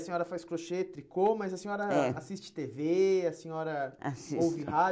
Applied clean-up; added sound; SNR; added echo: none; none; none; none.